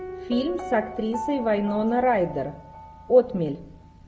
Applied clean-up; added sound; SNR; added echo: none; Piano; 13 dB; none.